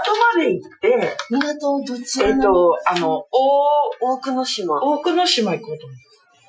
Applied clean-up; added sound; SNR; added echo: classical method Wiener filter.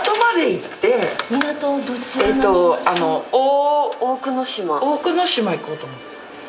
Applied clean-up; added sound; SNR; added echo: none; Run; 19 dB; none.